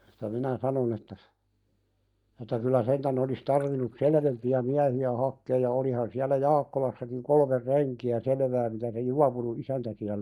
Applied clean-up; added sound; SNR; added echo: neural mask model DeepFilterNet 3.